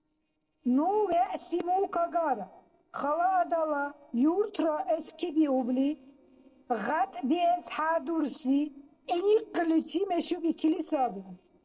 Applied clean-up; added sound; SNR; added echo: neural separator model SepFormer DNS4.